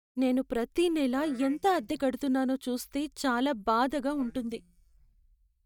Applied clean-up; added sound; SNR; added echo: neural mask model DeepFilterNet 3.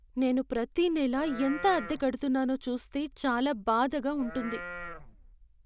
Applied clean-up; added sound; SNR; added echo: none; Livestock, farm animals, working animals; 13 dB; none.